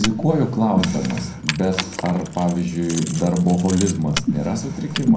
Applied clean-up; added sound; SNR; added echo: none; Keys jangling; 11 dB; reverberation time 0.5 s.